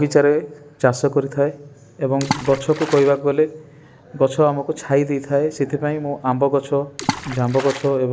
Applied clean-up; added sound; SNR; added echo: none; Water / Splash, splatter; 8 dB; none.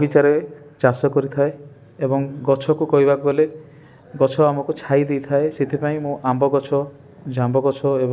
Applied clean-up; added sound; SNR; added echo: none; none; none; none.